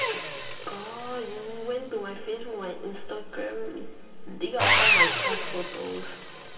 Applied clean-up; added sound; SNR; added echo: none; Sawing; -4 dB; reverberation time 2.5 s.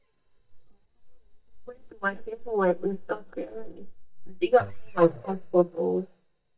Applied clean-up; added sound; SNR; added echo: neural mask model DeepFilterNet 3.